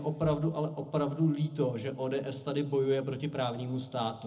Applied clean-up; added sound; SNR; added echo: none; none; none; reverberation time 0.4 s.